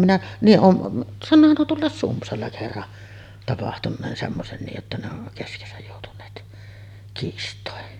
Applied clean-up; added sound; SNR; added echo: none; none; none; none.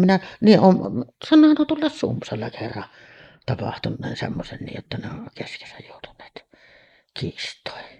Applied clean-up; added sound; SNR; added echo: neural mask model Resemble Enhance denoiser.